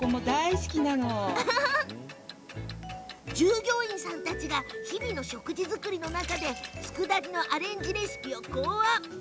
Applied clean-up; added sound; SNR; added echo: none; Clock; 17 dB; none.